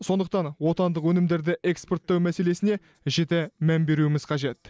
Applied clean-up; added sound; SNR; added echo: none; none; none; none.